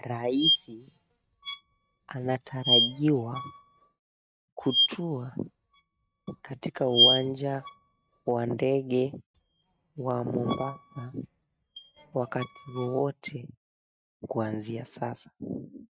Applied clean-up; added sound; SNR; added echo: neural mask model RNNoise.